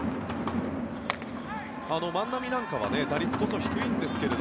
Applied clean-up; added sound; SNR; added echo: none; none; none; none.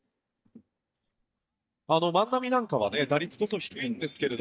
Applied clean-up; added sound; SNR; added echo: neural mask model DeepFilterNet 3.